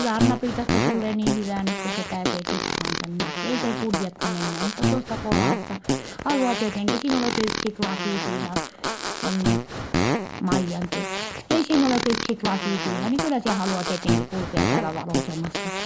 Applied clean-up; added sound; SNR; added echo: none; Fart; 0 dB; none.